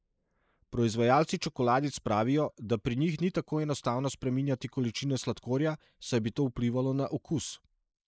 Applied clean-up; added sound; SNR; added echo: neural mask model Resemble Enhance denoiser.